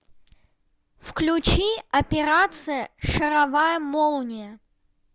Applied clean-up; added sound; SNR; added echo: none; none; none; none.